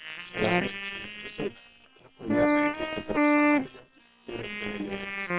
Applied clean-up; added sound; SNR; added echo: neural separator model SepFormer WHAM!.